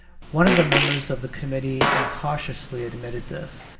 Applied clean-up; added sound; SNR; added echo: none; Fart; 1 dB; reverberation time 1.6 s.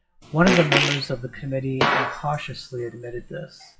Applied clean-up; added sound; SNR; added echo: classical method WPE with log-MMSE.